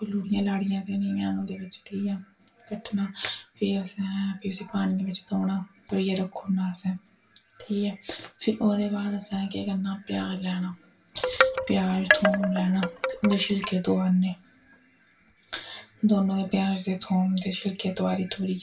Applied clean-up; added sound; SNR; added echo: none; Wind chime; -1 dB; reverberation time 0.2 s.